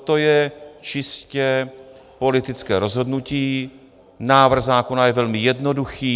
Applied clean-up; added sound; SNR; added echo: none; none; none; none.